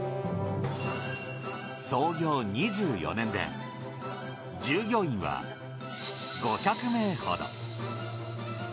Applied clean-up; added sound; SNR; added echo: none; none; none; none.